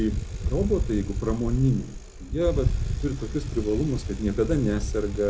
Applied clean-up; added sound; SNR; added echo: none; Bicycle; 2 dB; none.